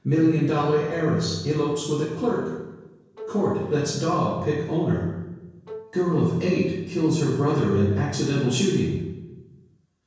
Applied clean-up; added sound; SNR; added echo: none; Bowed string instrument; 19 dB; reverberation time 1.0 s.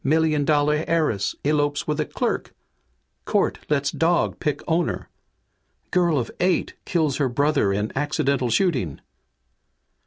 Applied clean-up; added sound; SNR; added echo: none; none; none; none.